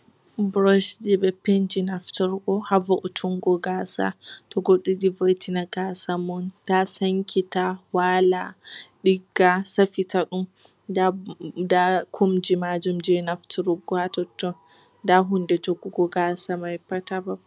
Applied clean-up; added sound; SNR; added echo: none; none; none; none.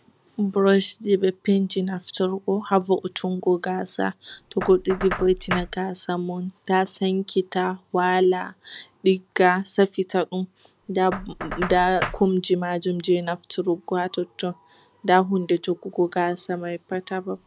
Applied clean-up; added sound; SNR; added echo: none; Knock; 16 dB; none.